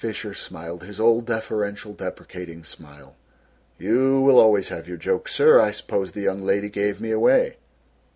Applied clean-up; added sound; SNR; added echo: none; none; none; none.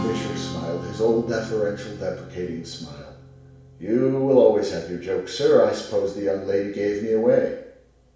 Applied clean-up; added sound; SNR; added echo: none; Strum; 15 dB; reverberation time 0.7 s.